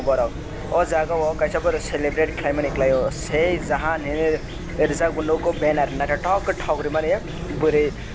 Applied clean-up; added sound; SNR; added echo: none; Chirp, tweet / Fowl; 8 dB; none.